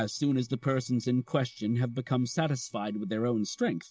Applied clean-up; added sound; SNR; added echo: neural separator model SepFormer DNS4.